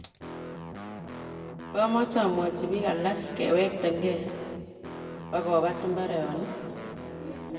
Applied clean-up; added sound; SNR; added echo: none; Guitar; 10 dB; reverberation time 1.8 s.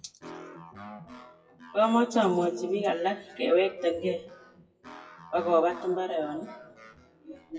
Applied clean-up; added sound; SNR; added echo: classical method WPE with log-MMSE.